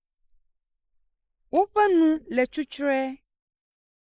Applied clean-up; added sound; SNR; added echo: neural mask model Resemble Enhance denoiser.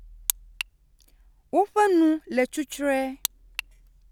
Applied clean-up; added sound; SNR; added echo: none; none; none; none.